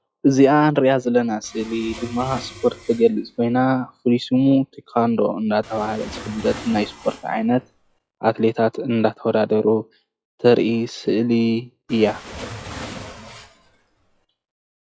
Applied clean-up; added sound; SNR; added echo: classical method log-MMSE.